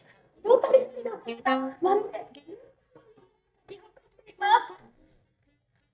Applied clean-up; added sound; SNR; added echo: neural mask model DeepFilterNet 3.